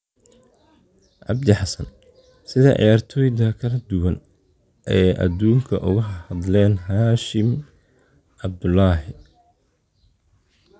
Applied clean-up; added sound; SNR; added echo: none; none; none; none.